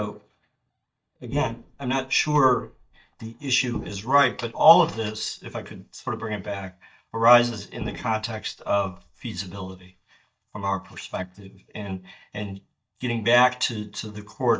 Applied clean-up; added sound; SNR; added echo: neural mask model DeepFilterNet 3.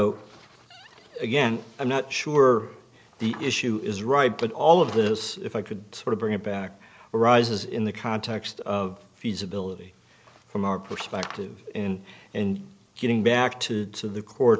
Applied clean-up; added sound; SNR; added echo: none; none; none; none.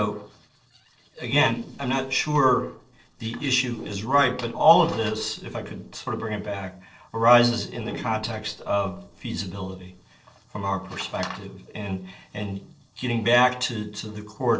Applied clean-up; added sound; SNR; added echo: neural separator model SepFormer DNS4.